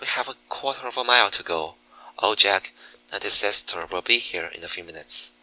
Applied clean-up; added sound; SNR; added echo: none; none; none; none.